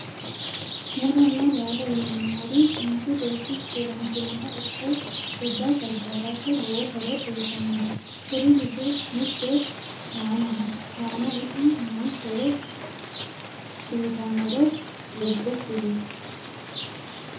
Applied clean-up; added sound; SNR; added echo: none; Rain; 8 dB; reverberation time 1.0 s.